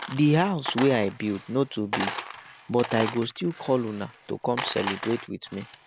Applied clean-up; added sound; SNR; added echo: none; Coin (dropping); 10 dB; none.